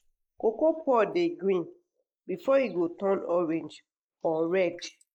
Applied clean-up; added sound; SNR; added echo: neural mask model Resemble Enhance denoiser.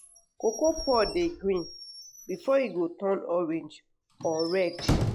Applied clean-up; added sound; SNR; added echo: classical method log-MMSE.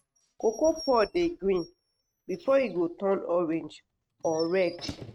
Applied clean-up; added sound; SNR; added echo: neural mask model RNNoise.